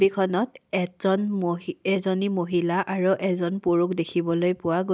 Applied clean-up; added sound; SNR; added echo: none; none; none; none.